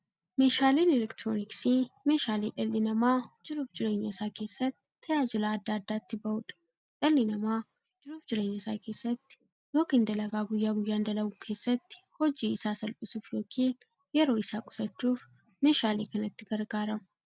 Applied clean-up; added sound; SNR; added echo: none; none; none; none.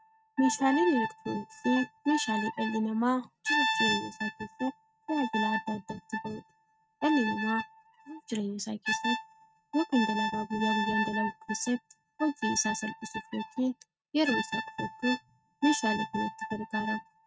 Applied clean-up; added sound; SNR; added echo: neural mask model RNNoise.